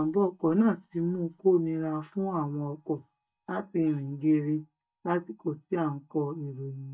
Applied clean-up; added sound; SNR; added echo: neural mask model DeepFilterNet 3.